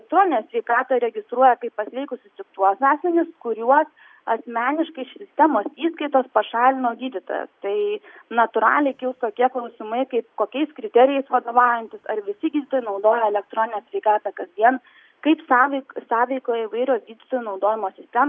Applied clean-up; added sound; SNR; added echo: none; none; none; none.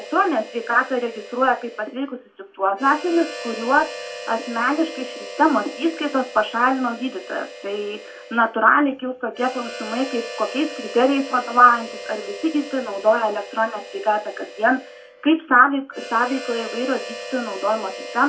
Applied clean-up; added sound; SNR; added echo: none; Harmonica; 14 dB; reverberation time 0.2 s.